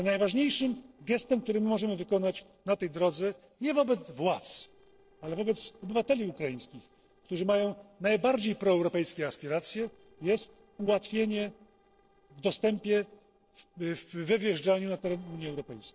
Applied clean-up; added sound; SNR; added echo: neural separator model SepFormer DNS4.